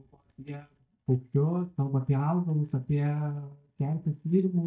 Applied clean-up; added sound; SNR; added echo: neural mask model DeepFilterNet 3.